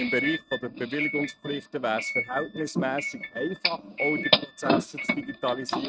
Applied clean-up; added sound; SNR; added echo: neural mask model RNNoise.